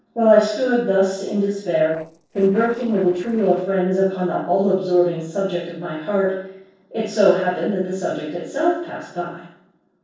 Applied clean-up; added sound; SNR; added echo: neural separator model SepFormer DNS4.